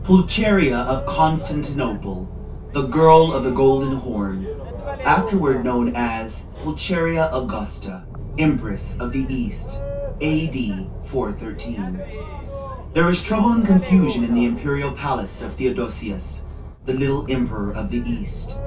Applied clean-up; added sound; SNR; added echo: none; Boat, Water vehicle; 9 dB; reverberation time 0.1 s.